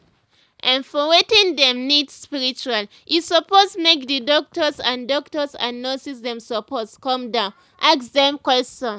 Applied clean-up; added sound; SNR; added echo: none; none; none; none.